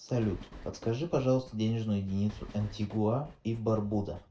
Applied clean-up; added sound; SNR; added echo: none; Train; 19 dB; reverberation time 0.3 s.